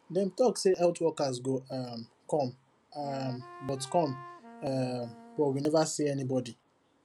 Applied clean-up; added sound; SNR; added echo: none; Wind instrument, woodwind instrument; 17 dB; none.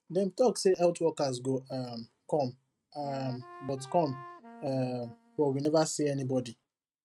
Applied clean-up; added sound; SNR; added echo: neural mask model RNNoise.